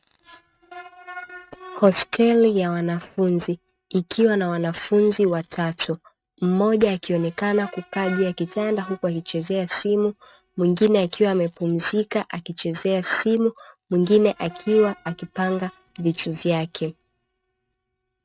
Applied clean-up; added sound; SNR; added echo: neural mask model RNNoise.